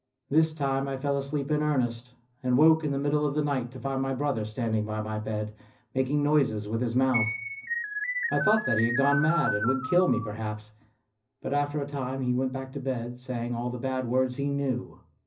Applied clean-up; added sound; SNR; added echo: none; Keyboard (musical); 3 dB; reverberation time 0.4 s.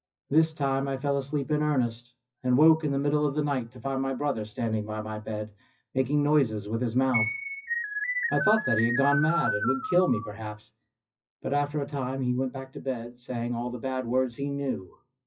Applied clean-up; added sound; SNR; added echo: classical method WPE with log-MMSE.